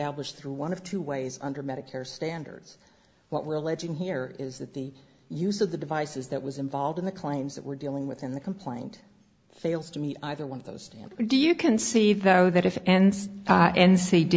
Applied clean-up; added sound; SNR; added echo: none; none; none; none.